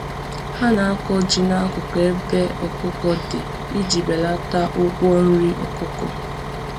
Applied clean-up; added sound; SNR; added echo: none; Bus; 7 dB; none.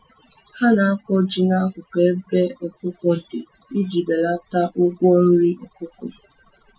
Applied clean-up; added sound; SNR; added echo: classical method Wiener filter.